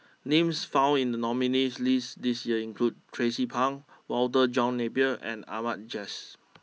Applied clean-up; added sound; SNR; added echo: none; none; none; none.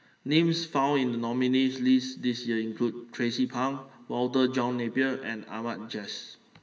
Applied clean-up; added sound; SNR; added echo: none; none; none; reverberation time 1.7 s.